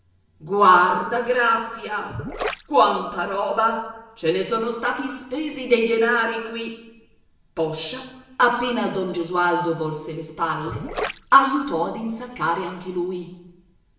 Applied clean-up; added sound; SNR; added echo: none; Gurgling; 9 dB; reverberation time 0.9 s.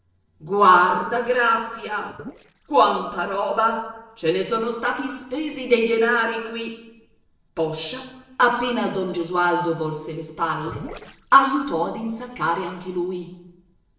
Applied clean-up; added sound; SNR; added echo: neural separator model SepFormer DNS4.